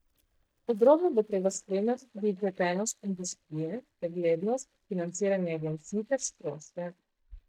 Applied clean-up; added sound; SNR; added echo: neural mask model DeepFilterNet 3.